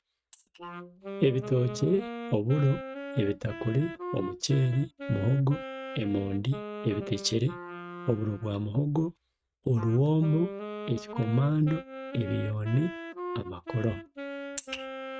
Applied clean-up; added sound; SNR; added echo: neural mask model RNNoise.